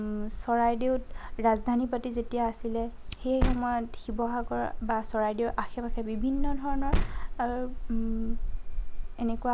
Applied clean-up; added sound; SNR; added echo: none; Car + Fire; 1 dB; none.